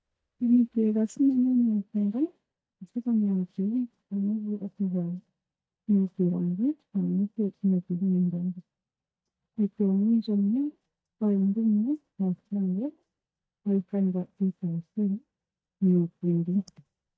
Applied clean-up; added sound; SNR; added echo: neural mask model DeepFilterNet 3.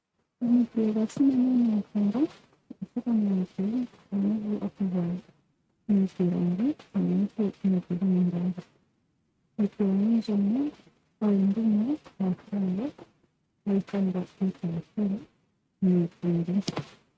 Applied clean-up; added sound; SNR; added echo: neural mask model RNNoise.